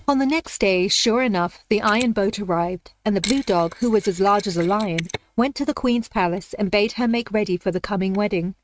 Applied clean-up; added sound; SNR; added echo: neural mask model RNNoise.